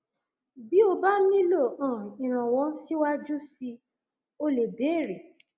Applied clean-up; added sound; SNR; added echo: none; none; none; none.